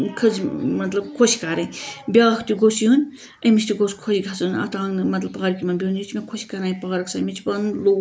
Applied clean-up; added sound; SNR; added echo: none; none; none; none.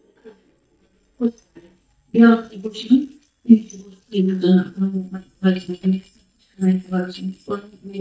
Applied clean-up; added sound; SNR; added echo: neural mask model DeepFilterNet 3.